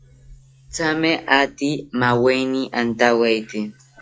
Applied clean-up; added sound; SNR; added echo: classical method log-MMSE.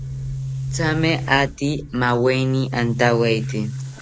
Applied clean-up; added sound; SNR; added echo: none; Boom; 6 dB; none.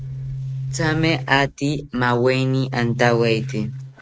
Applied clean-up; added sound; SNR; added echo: neural mask model RNNoise.